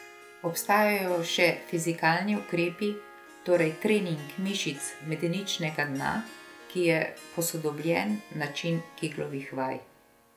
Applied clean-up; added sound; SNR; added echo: none; Harp; 19 dB; none.